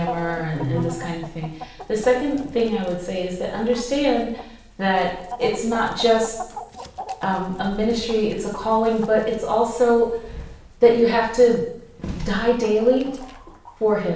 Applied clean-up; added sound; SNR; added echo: none; Chicken, rooster; 17 dB; reverberation time 0.7 s.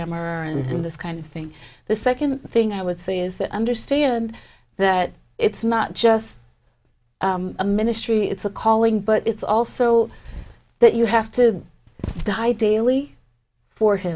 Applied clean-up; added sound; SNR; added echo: none; none; none; none.